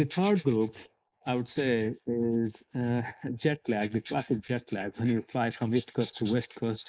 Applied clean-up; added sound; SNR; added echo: neural mask model Resemble Enhance denoiser.